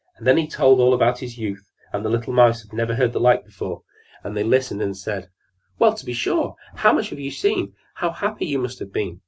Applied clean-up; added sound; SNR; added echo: none; none; none; none.